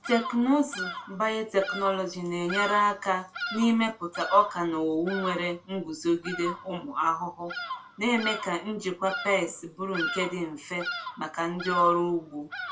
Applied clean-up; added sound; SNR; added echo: none; Bird vocalization, bird call, bird song; 10 dB; reverberation time 0.2 s.